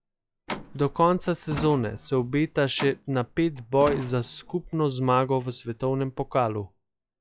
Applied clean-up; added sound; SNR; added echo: classical method log-MMSE.